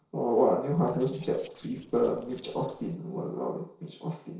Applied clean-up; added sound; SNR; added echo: neural separator model SepFormer DNS4.